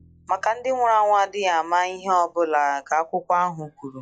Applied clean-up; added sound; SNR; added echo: classical method log-MMSE.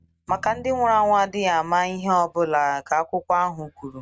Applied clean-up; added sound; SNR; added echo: neural mask model RNNoise.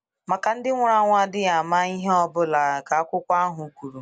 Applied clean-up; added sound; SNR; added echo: none; none; none; none.